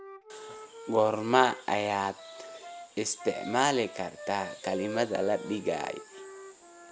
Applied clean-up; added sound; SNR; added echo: none; Wind instrument, woodwind instrument; 13 dB; none.